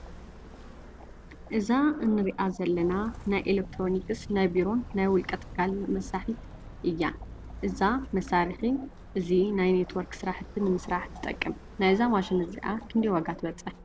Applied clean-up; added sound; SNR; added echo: none; Walk, footsteps; 15 dB; none.